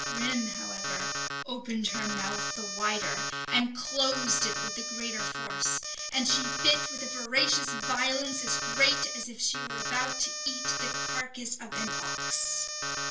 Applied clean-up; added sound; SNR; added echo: none; Alarm; 2 dB; reverberation time 0.3 s.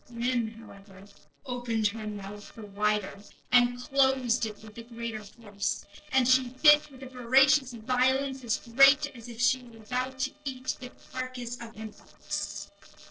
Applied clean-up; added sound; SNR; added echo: neural separator model SepFormer DNS4.